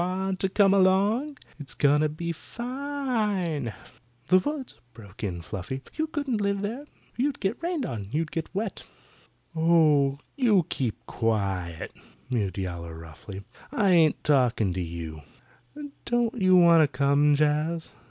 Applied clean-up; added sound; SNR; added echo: none; none; none; none.